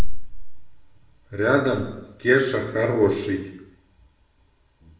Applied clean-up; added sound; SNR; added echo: none; none; none; reverberation time 0.7 s.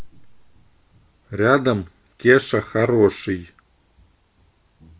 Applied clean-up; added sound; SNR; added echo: none; none; none; none.